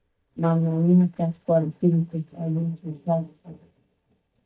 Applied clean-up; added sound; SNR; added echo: neural mask model DeepFilterNet 3.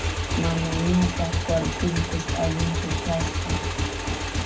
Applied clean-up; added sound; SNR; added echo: none; Motorcycle / Engine; -1 dB; reverberation time 0.3 s.